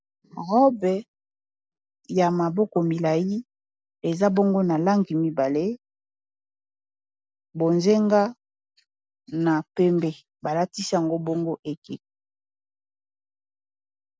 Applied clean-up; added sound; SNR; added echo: none; none; none; none.